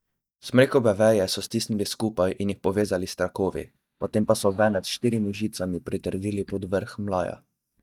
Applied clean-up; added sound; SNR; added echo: neural mask model DeepFilterNet 3.